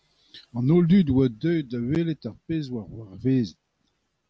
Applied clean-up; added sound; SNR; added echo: none; none; none; none.